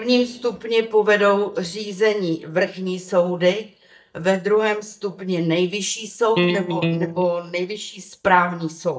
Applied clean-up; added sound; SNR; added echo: neural mask model DeepFilterNet 3.